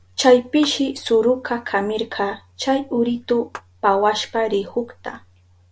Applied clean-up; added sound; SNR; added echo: none; Clapping; 19 dB; none.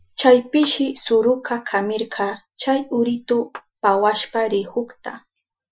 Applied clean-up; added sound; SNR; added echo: classical method Wiener filter.